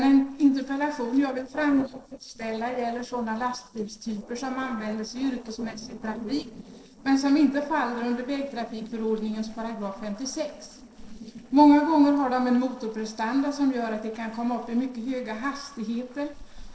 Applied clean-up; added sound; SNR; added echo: neural separator model SepFormer DNS4.